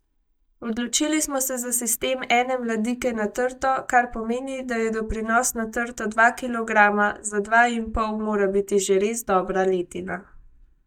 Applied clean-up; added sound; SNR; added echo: neural mask model DeepFilterNet 3.